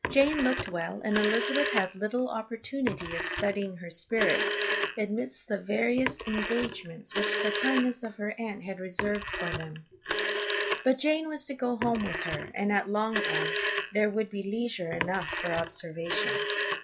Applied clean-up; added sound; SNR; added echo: classical method log-MMSE.